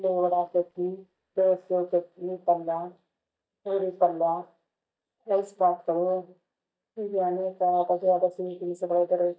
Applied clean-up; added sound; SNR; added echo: neural mask model DeepFilterNet 3.